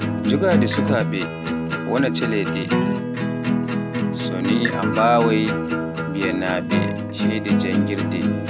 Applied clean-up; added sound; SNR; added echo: none; Acoustic guitar; -2 dB; none.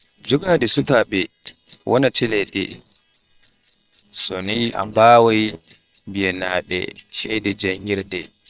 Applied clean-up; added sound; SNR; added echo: neural separator model SepFormer WHAM!.